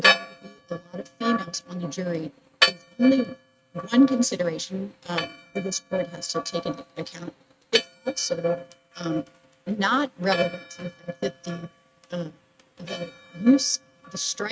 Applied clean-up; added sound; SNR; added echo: neural mask model RNNoise.